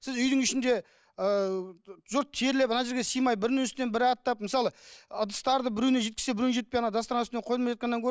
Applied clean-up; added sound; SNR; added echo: none; none; none; none.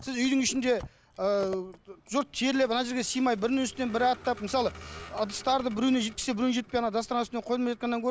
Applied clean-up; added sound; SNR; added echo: none; Vehicle; 20 dB; none.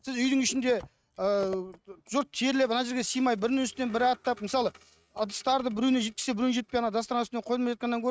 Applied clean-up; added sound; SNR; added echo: neural mask model RNNoise.